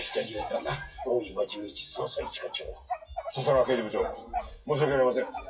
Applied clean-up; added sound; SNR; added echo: classical method WPE with log-MMSE.